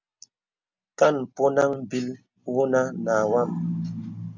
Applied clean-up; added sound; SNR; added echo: none; none; none; none.